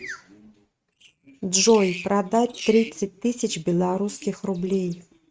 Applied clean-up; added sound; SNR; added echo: neural mask model RNNoise.